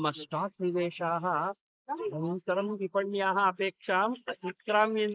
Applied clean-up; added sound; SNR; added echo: neural mask model Resemble Enhance denoiser.